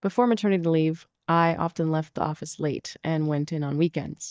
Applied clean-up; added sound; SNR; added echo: neural mask model DeepFilterNet 3.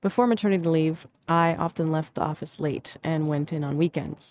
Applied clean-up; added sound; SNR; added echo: neural mask model RNNoise.